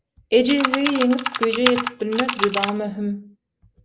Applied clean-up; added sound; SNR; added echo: none; Computer keyboard; 3 dB; none.